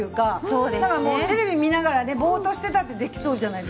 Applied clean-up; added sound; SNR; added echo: none; none; none; none.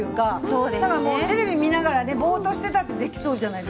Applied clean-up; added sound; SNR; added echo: none; Piano; 10 dB; none.